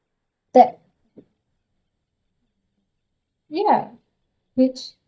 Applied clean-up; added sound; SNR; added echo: neural mask model DeepFilterNet 3.